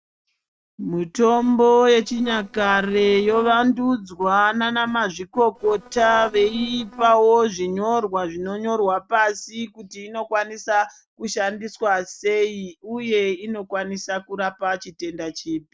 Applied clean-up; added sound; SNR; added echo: neural separator model SepFormer DNS4.